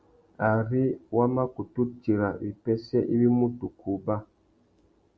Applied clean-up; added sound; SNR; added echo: none; none; none; none.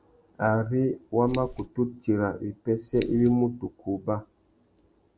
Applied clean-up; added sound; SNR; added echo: none; Scissors; 10 dB; none.